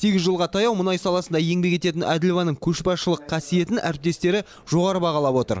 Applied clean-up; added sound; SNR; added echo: none; none; none; none.